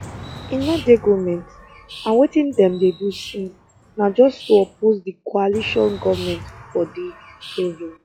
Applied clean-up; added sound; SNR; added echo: classical method log-MMSE.